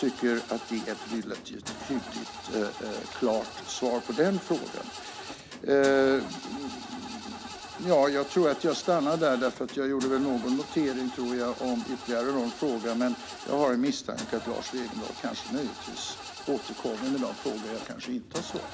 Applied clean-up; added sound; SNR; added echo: none; Engine starting / Car; 12 dB; none.